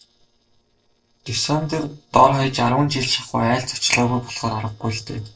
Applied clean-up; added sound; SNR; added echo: neural separator model SepFormer DNS4.